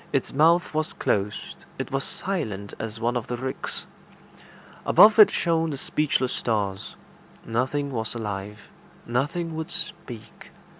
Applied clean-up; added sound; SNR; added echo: none; none; none; none.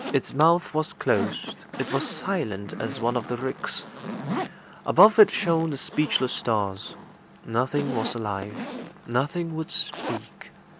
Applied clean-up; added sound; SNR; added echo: none; Zipper (clothing); 11 dB; none.